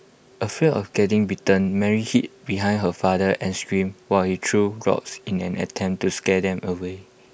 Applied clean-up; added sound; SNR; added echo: none; none; none; none.